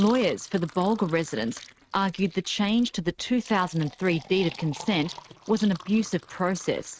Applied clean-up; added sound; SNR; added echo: neural mask model RNNoise.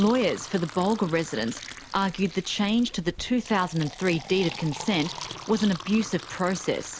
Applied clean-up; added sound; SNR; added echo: none; Fill (with liquid); 14 dB; none.